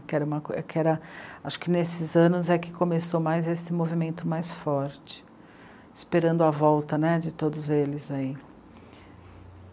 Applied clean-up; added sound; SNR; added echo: none; none; none; none.